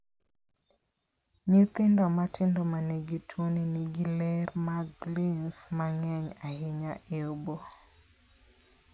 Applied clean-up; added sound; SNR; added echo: none; none; none; none.